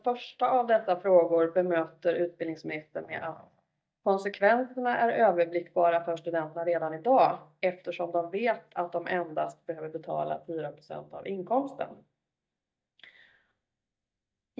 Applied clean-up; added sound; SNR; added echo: neural mask model DeepFilterNet 3.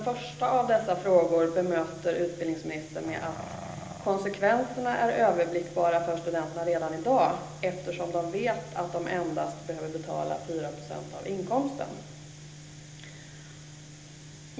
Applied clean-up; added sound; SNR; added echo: none; Growling; 12 dB; reverberation time 0.8 s.